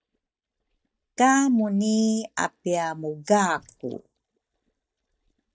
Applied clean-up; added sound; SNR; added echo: neural mask model DeepFilterNet 3.